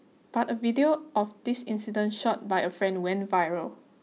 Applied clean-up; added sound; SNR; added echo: none; none; none; none.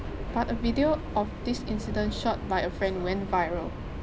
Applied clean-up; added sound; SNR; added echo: none; Subway, metro, underground; 5 dB; none.